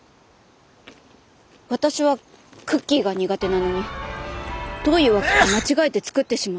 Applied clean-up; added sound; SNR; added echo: none; Sneeze / Church bell; 1 dB; none.